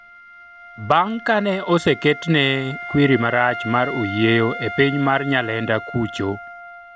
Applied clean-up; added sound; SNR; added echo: none; Wind instrument, woodwind instrument; 12 dB; none.